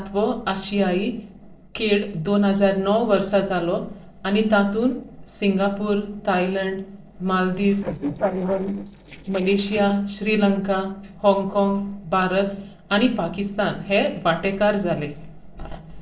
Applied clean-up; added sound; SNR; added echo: neural separator model SepFormer DNS4.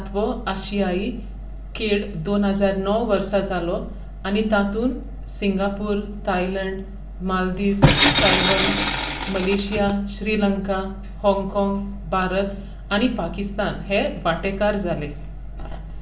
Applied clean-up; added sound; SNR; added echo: none; Tools; -3 dB; reverberation time 0.4 s.